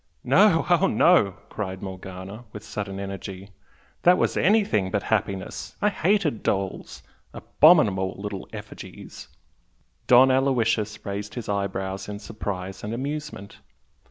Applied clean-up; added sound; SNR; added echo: none; none; none; none.